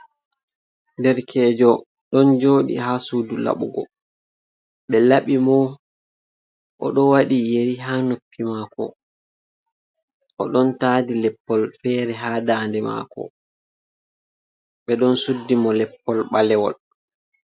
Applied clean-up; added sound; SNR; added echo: none; none; none; none.